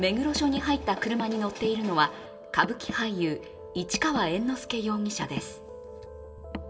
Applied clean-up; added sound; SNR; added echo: none; Car; 12 dB; reverberation time 0.3 s.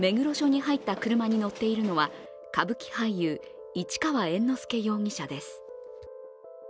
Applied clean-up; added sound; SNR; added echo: none; none; none; none.